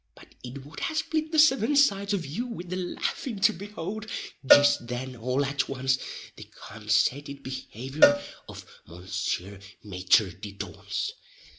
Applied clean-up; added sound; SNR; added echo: none; Cowbell; 0 dB; none.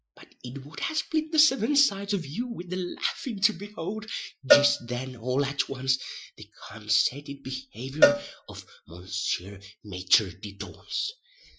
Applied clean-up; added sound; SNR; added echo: classical method Wiener filter.